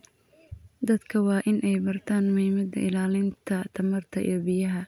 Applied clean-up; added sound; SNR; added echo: none; none; none; none.